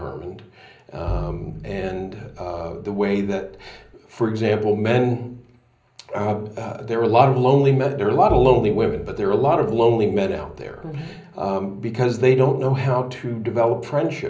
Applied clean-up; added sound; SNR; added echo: none; Bowed string instrument; 12 dB; reverberation time 0.5 s.